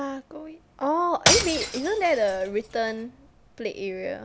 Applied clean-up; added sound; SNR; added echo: none; Shatter / Crushing; 0 dB; none.